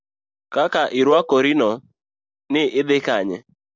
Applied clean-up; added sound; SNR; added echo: neural separator model SepFormer DNS4.